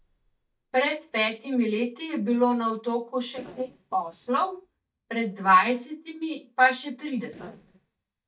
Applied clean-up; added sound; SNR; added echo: neural mask model DeepFilterNet 3.